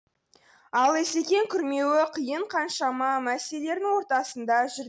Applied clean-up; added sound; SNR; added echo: none; none; none; none.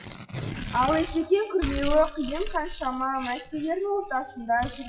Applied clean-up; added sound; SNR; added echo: classical method WPE with log-MMSE.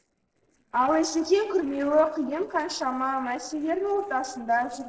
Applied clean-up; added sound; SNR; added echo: neural separator model SepFormer DNS4.